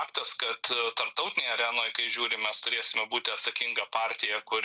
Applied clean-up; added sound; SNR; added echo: none; none; none; none.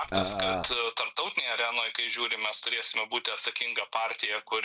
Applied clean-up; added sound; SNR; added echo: none; Burping, eructation; 0 dB; none.